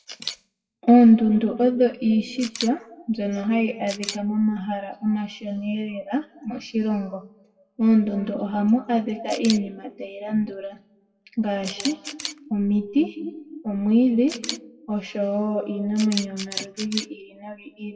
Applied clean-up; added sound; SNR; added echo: classical method WPE with log-MMSE.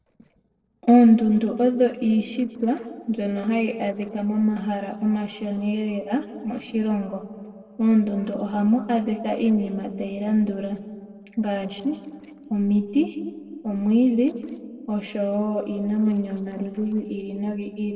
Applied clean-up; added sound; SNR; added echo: neural separator model SepFormer DNS4.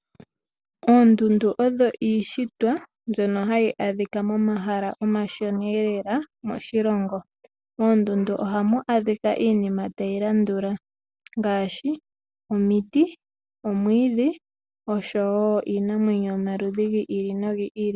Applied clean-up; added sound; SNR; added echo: none; none; none; none.